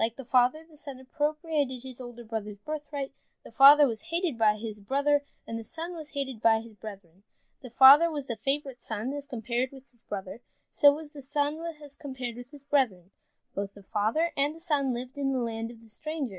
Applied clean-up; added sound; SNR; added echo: neural mask model Resemble Enhance denoiser.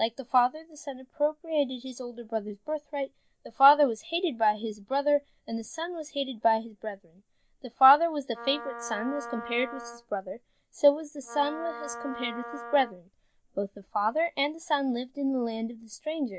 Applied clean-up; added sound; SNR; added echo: none; Wind instrument, woodwind instrument; 13 dB; none.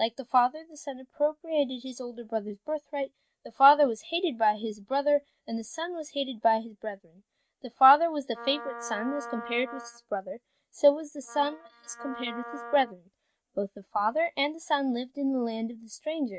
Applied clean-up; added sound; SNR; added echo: neural mask model RNNoise.